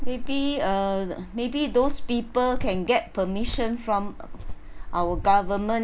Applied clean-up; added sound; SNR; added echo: none; Cricket; 4 dB; none.